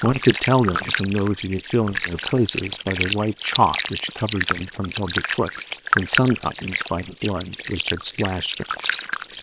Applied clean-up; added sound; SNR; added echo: neural separator model SepFormer WHAM!.